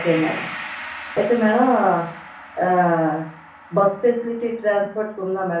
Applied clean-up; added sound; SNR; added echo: none; Gong; 15 dB; reverberation time 0.6 s.